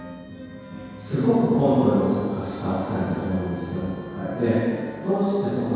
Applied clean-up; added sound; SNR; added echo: none; Wind instrument, woodwind instrument; 18 dB; reverberation time 2.0 s.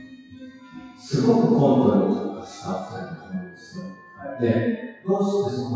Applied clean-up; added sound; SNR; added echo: classical method WPE with log-MMSE.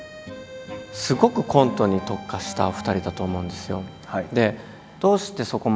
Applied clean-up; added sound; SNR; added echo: none; none; none; none.